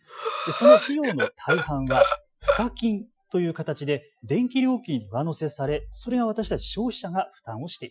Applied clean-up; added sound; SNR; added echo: classical method Wiener filter.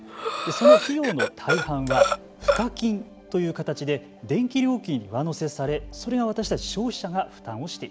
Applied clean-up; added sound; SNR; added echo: none; Breathing; -4 dB; none.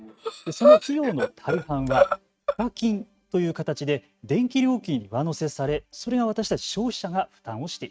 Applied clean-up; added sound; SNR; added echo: neural mask model RNNoise.